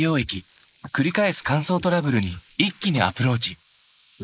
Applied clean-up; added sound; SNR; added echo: neural mask model Resemble Enhance denoiser.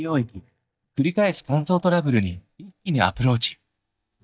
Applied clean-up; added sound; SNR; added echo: neural mask model DeepFilterNet 3.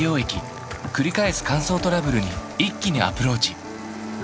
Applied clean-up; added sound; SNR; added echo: none; Engine starting; 17 dB; none.